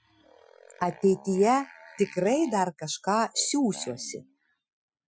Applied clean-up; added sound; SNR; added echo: classical method Wiener filter.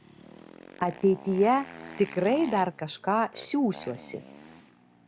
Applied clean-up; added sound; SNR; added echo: none; Motorcycle; 18 dB; none.